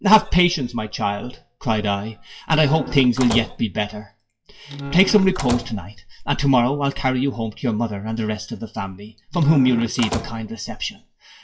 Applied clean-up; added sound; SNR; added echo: classical method WPE with log-MMSE.